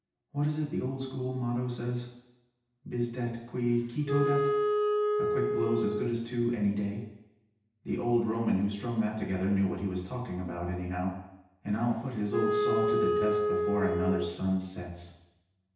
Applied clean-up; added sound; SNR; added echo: none; Wind instrument, woodwind instrument; -2 dB; reverberation time 0.9 s.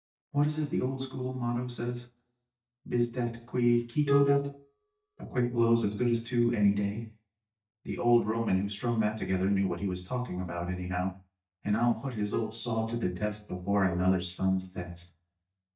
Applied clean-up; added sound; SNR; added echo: neural mask model DeepFilterNet 3.